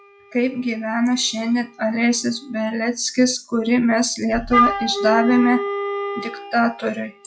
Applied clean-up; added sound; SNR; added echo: classical method log-MMSE.